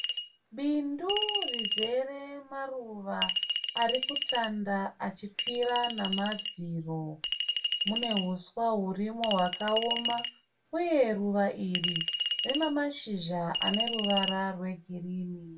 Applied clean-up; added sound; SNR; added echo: none; Chink, clink; 3 dB; reverberation time 0.2 s.